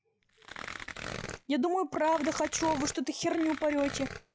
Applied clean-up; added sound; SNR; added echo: classical method log-MMSE.